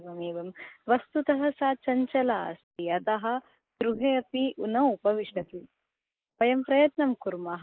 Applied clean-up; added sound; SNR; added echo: neural mask model Resemble Enhance denoiser.